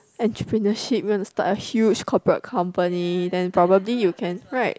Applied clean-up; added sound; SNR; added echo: none; none; none; none.